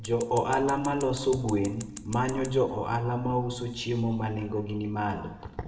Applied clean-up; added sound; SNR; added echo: none; Scissors; 17 dB; reverberation time 0.9 s.